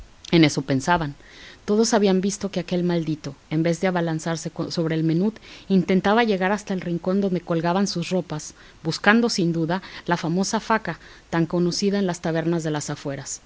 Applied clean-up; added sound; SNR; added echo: none; none; none; none.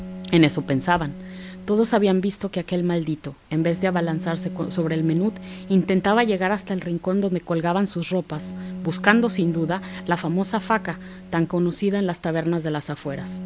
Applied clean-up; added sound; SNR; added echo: none; Bowed string instrument; 14 dB; none.